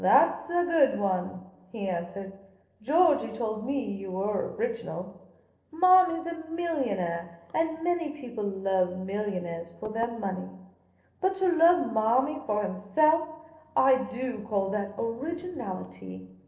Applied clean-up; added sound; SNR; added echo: neural separator model SepFormer DNS4.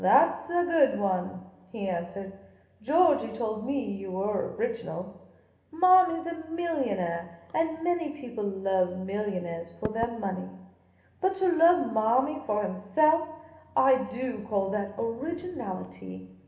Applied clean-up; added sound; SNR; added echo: none; Knock / Wood; 10 dB; reverberation time 1.0 s.